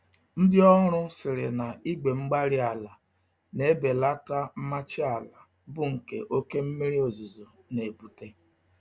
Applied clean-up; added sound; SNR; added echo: none; none; none; none.